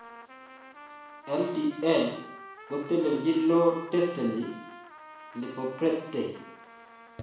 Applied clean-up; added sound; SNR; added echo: none; Trumpet; 17 dB; reverberation time 0.7 s.